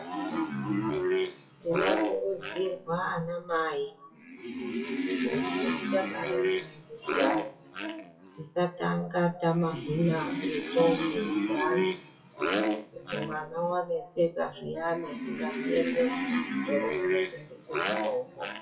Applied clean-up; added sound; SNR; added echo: classical method WPE with log-MMSE.